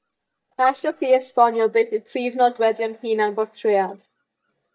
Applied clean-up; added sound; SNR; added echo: neural mask model DeepFilterNet 3.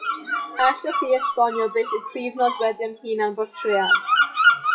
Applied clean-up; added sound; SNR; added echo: classical method WPE with log-MMSE.